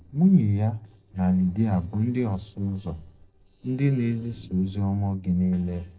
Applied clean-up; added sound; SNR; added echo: neural separator model SepFormer DNS4.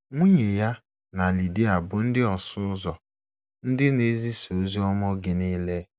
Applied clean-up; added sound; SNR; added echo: none; none; none; none.